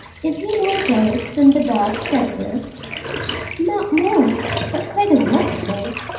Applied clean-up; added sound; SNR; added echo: none; Bathtub (filling or washing); 9 dB; reverberation time 0.9 s.